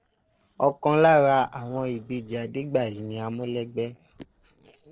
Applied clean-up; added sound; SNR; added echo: neural separator model SepFormer DNS4.